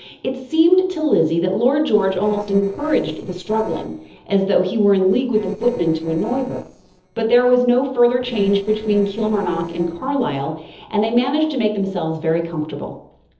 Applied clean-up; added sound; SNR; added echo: neural separator model SepFormer DNS4.